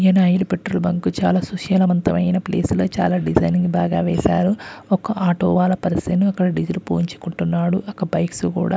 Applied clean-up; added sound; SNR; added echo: none; none; none; none.